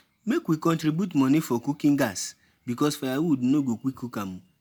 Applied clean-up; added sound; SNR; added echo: none; none; none; none.